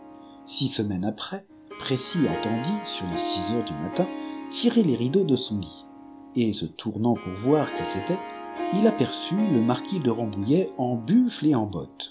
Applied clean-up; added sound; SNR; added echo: none; Harp; 10 dB; none.